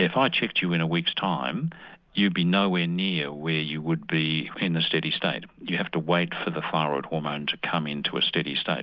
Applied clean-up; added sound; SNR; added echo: none; none; none; none.